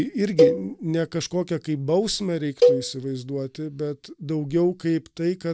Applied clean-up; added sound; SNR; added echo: neural mask model DeepFilterNet 3.